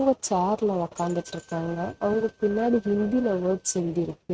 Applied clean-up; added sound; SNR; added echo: neural mask model RNNoise.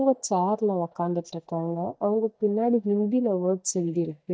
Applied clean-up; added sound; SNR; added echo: neural mask model DeepFilterNet 3.